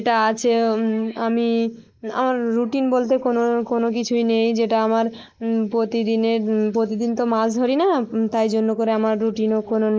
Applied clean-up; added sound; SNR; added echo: neural mask model Resemble Enhance denoiser.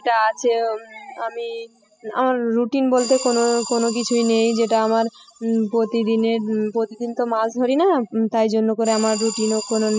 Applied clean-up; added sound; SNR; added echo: classical method spectral subtraction.